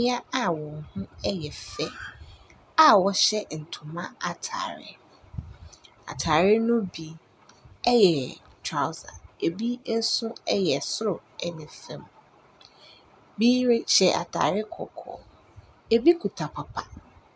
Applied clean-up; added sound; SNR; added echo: none; none; none; none.